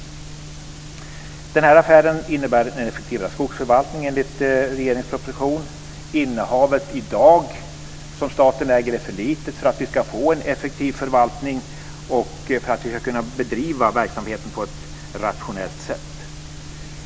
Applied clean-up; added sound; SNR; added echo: none; none; none; none.